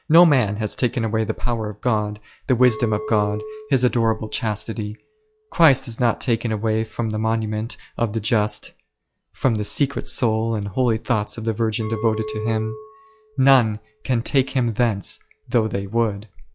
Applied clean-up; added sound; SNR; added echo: classical method log-MMSE.